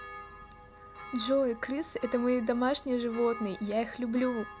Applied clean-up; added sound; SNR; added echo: none; Church bell; 16 dB; none.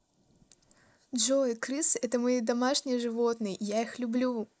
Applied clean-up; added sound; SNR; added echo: neural mask model Resemble Enhance denoiser.